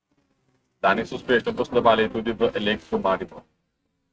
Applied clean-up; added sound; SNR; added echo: neural mask model RNNoise.